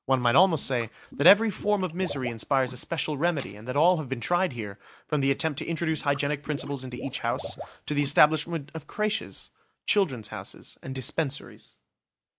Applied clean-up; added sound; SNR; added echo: none; Liquid + Tools; 16 dB; none.